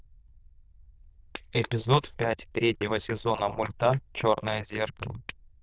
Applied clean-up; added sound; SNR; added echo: neural diffusion model UNIVERSE++.